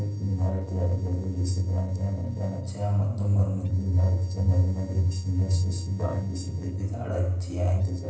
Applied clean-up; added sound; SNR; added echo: neural separator model SepFormer DNS4.